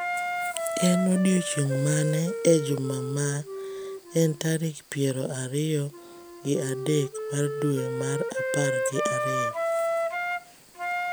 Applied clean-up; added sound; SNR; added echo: none; Wind instrument, woodwind instrument; 4 dB; none.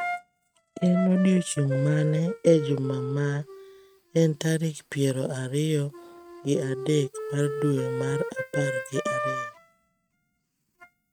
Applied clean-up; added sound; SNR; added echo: neural mask model RNNoise.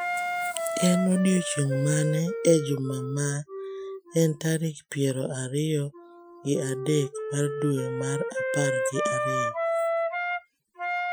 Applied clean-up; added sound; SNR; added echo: classical method Wiener filter.